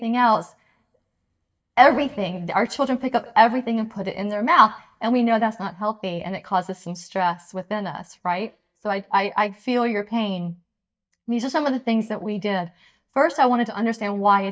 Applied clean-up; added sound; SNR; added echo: neural mask model DeepFilterNet 3.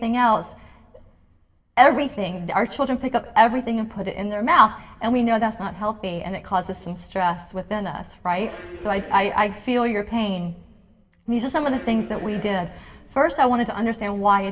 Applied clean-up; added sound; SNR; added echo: none; Subway, metro, underground; 18 dB; reverberation time 0.8 s.